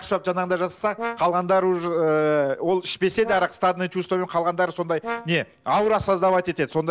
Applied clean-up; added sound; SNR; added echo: neural separator model SepFormer DNS4.